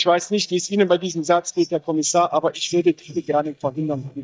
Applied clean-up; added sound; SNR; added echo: neural mask model DeepFilterNet 3.